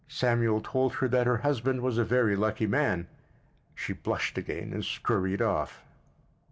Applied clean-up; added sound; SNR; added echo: none; none; none; none.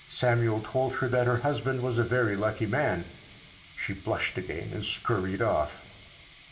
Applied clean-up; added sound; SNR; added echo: none; Sink (filling or washing); 17 dB; reverberation time 0.7 s.